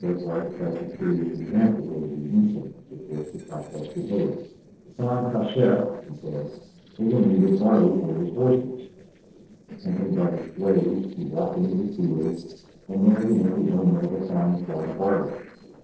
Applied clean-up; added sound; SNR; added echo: neural separator model SepFormer DNS4.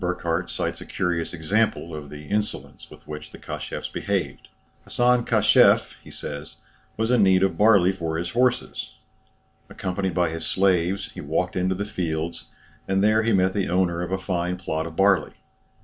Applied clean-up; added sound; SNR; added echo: none; none; none; none.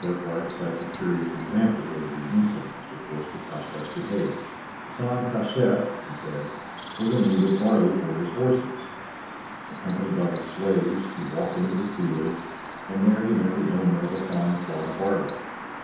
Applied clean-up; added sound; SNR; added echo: none; Chirp, tweet; 3 dB; reverberation time 0.9 s.